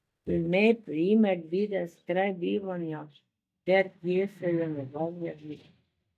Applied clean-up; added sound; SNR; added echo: neural mask model DeepFilterNet 3.